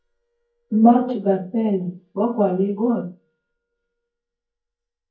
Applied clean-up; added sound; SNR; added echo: neural mask model DeepFilterNet 3.